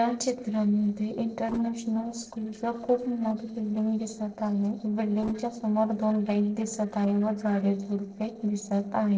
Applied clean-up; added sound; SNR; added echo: neural separator model SepFormer DNS4.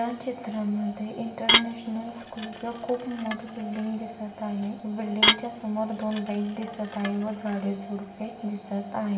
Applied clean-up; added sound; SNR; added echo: none; Dishes, pots, and pans / Glass; -1 dB; reverberation time 0.8 s.